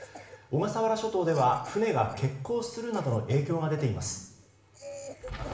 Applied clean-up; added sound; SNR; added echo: none; Cough; 17 dB; reverberation time 0.7 s.